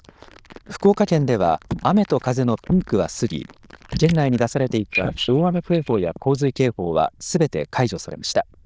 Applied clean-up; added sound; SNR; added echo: neural diffusion model UNIVERSE++.